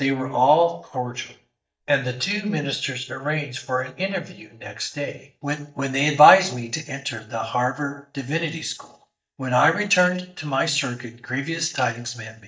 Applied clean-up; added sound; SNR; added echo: neural mask model DeepFilterNet 3.